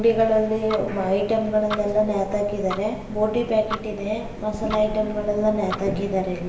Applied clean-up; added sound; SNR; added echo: none; Tick-tock; 12 dB; reverberation time 1.1 s.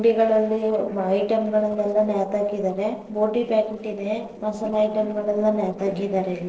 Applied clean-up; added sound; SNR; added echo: neural separator model SepFormer DNS4.